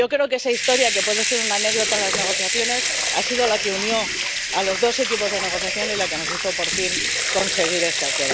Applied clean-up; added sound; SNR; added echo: none; Sink (filling or washing) / Water tap, faucet / Liquid; -1 dB; none.